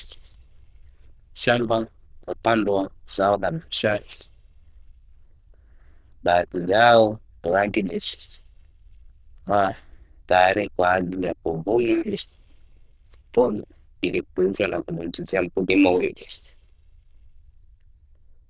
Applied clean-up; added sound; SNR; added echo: neural diffusion model UNIVERSE++.